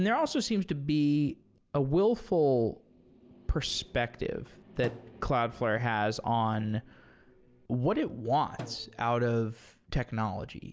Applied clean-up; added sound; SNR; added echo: none; Drum; 19 dB; none.